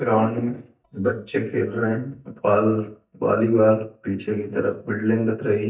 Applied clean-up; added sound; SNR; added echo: neural mask model DeepFilterNet 3.